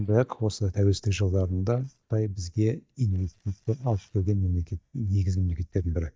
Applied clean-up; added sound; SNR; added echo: neural mask model DeepFilterNet 3.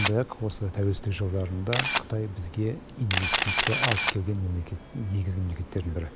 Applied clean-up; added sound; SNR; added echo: none; Camera; -1 dB; none.